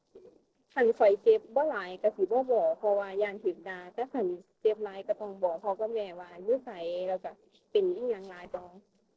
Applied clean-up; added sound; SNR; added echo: neural separator model SepFormer DNS4.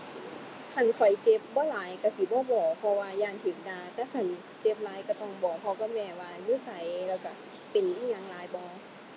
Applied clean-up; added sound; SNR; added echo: none; none; none; none.